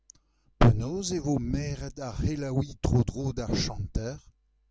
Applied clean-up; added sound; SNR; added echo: none; none; none; none.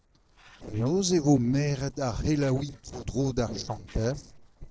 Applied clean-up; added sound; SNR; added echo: neural separator model SepFormer DNS4.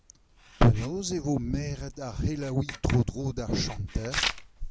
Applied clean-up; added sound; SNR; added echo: none; Writing; 11 dB; none.